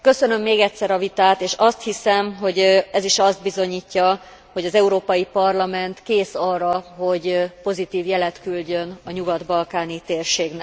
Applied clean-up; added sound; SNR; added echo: none; none; none; none.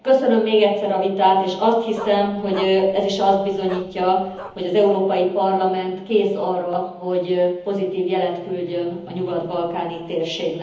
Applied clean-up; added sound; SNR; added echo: none; Bark; 17 dB; reverberation time 1.3 s.